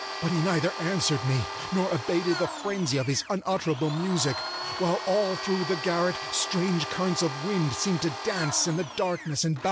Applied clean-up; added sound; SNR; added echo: none; Domestic sounds, home sounds; 8 dB; none.